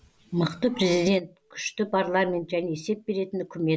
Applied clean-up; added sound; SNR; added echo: none; none; none; none.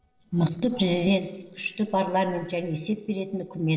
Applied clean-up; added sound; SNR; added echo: neural separator model SepFormer DNS4.